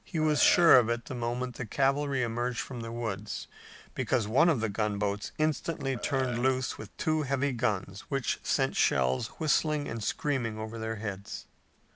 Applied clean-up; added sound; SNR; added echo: none; Burping, eructation; 12 dB; none.